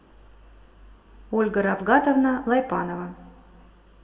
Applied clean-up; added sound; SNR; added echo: none; none; none; reverberation time 1.0 s.